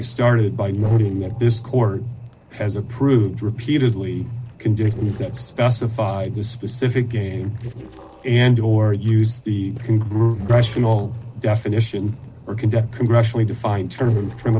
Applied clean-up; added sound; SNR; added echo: neural separator model SepFormer DNS4.